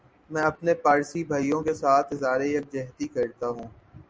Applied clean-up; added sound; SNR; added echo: none; none; none; none.